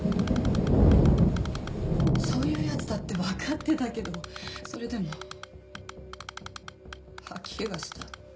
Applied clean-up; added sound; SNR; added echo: none; Typing; 18 dB; none.